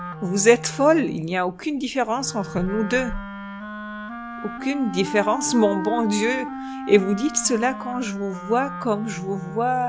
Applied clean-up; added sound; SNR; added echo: none; Wind instrument, woodwind instrument; 10 dB; none.